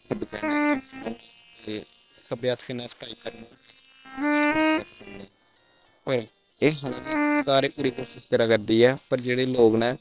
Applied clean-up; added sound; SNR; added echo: neural separator model SepFormer WHAM!.